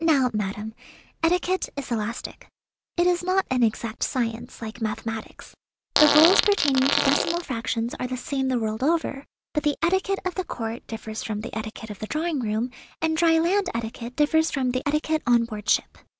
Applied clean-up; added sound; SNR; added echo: none; Fart; -1 dB; none.